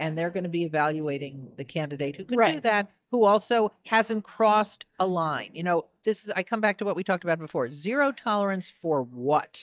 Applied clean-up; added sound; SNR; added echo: neural mask model DeepFilterNet 3.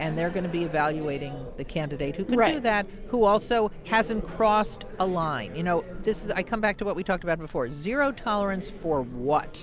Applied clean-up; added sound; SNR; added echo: none; none; none; none.